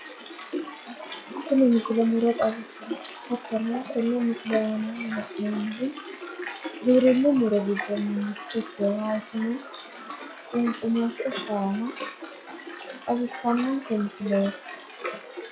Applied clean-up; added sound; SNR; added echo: classical method log-MMSE.